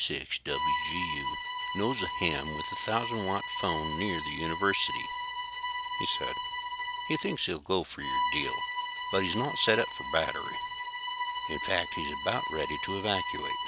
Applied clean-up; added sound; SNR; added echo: none; Bowed string instrument; 2 dB; none.